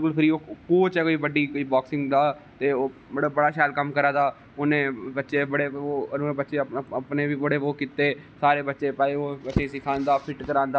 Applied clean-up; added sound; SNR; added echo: none; none; none; none.